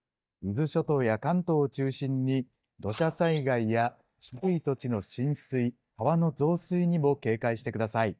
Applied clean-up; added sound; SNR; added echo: neural mask model DeepFilterNet 3.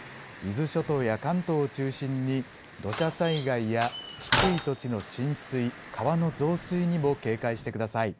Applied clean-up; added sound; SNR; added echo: none; Slam; 3 dB; none.